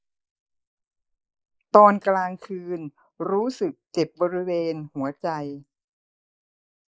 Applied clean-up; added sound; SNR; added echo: neural mask model Resemble Enhance denoiser.